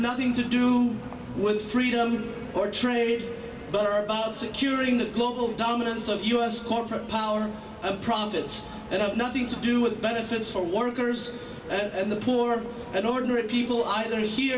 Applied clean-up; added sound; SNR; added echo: none; none; none; none.